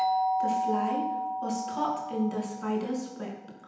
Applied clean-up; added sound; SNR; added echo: none; Doorbell; -2 dB; reverberation time 0.9 s.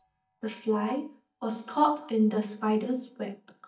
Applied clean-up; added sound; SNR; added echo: neural mask model DeepFilterNet 3.